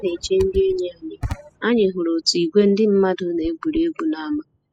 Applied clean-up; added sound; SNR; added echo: classical method spectral subtraction.